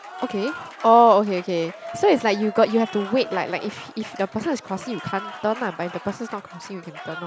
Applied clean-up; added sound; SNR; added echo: none; Applause; 15 dB; none.